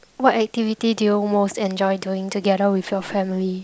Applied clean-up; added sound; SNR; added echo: none; none; none; none.